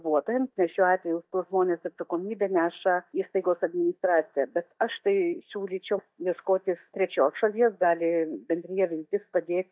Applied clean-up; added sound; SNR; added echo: neural mask model DeepFilterNet 3.